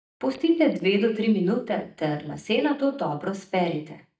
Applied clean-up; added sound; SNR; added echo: neural mask model DeepFilterNet 3.